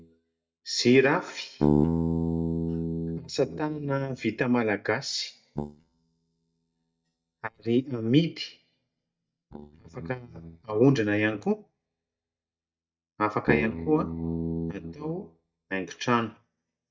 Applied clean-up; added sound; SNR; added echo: neural mask model DeepFilterNet 3.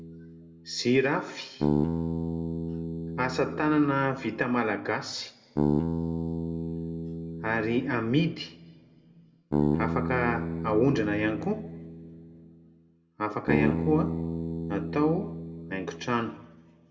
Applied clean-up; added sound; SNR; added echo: none; Bass guitar; 2 dB; reverberation time 0.8 s.